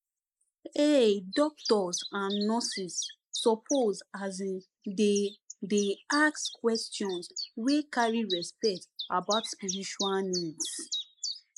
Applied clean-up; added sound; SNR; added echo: neural mask model Resemble Enhance denoiser.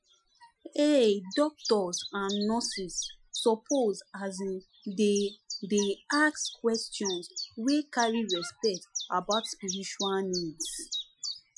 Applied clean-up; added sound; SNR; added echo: classical method Wiener filter.